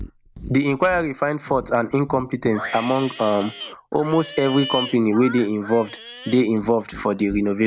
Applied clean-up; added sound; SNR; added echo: none; Livestock, farm animals, working animals; 14 dB; none.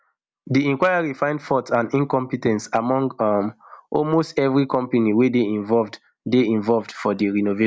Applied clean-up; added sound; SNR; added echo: none; none; none; none.